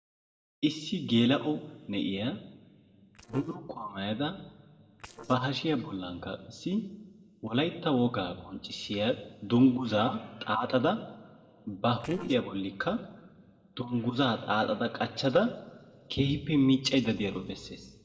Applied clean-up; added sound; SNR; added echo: neural separator model SepFormer DNS4.